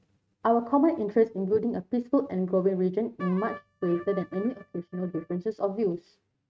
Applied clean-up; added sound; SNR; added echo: neural mask model RNNoise.